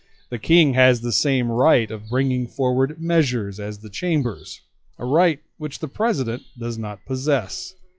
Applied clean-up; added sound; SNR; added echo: classical method log-MMSE.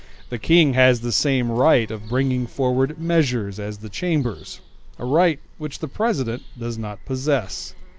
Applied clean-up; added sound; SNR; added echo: none; Bird vocalization, bird call, bird song; 18 dB; none.